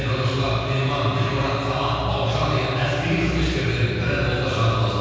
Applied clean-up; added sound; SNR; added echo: none; none; none; reverberation time 2.2 s.